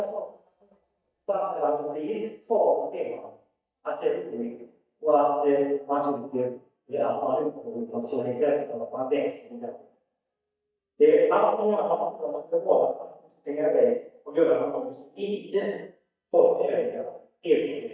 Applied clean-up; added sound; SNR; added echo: neural mask model DeepFilterNet 3.